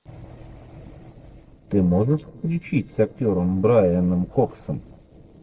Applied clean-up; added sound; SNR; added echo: neural separator model SepFormer DNS4.